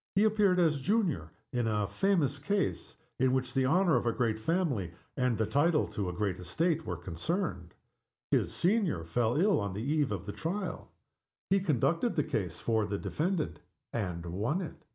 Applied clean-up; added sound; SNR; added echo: none; none; none; none.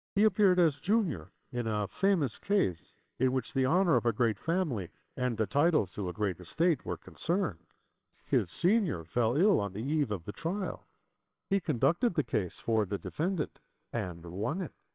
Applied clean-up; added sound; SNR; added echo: neural separator model SepFormer WHAMR!.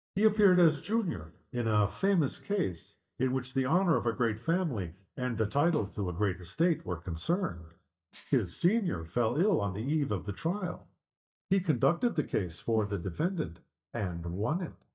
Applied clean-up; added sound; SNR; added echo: neural mask model DeepFilterNet 3.